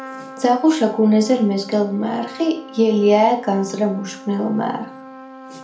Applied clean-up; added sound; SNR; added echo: none; Trumpet; 18 dB; reverberation time 0.4 s.